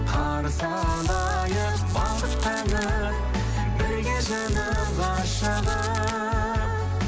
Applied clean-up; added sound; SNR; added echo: none; Squeak; 16 dB; none.